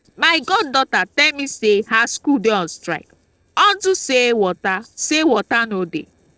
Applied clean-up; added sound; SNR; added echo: neural separator model SepFormer DNS4.